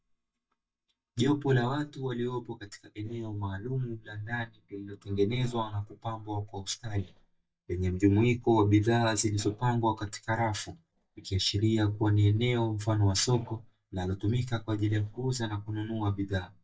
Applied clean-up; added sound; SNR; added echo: neural mask model DeepFilterNet 3.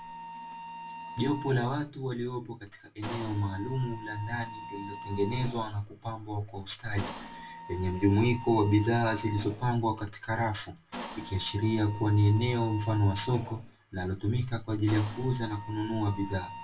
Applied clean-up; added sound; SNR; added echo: none; Mechanisms; 14 dB; reverberation time 0.1 s.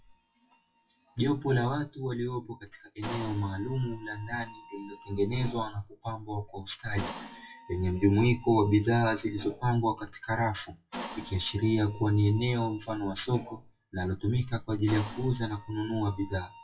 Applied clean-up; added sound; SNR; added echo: classical method WPE with log-MMSE.